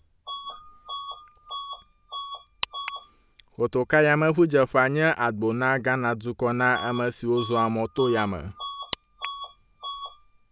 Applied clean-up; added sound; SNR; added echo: none; Bus / Alarm; 14 dB; none.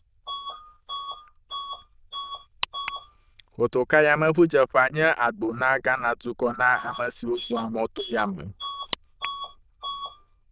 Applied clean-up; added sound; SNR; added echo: neural diffusion model UNIVERSE++.